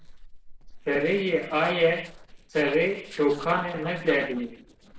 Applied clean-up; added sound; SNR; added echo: neural separator model SepFormer DNS4.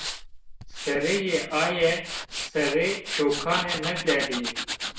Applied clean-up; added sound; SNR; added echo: none; Tools; 6 dB; reverberation time 0.5 s.